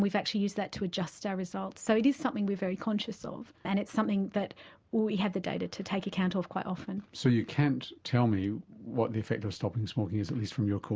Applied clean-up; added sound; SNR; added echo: none; none; none; none.